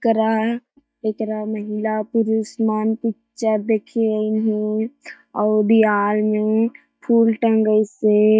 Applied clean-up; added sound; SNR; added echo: neural mask model DeepFilterNet 3.